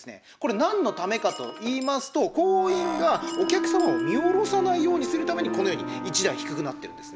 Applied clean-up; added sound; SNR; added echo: none; Trumpet + Shatter; 18 dB; none.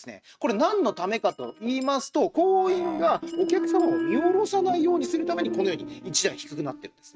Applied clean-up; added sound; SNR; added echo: neural mask model RNNoise.